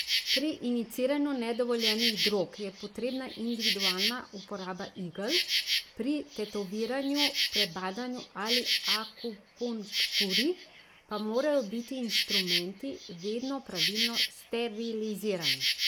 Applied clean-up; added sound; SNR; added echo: neural mask model Resemble Enhance denoiser.